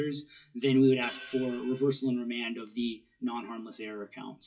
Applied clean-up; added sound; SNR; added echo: classical method WPE with log-MMSE.